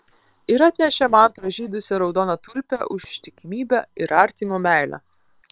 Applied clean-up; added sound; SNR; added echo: neural separator model SepFormer WHAM!.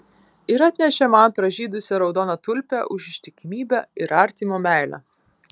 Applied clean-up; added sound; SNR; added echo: none; none; none; none.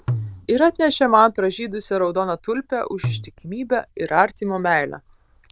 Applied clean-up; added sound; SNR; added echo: neural diffusion model UNIVERSE++.